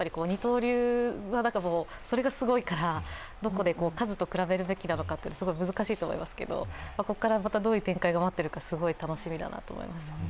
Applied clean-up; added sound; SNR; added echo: none; Wind chime / Percussion; 13 dB; none.